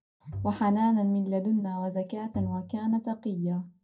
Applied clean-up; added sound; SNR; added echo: none; Bowed string instrument; 13 dB; reverberation time 0.2 s.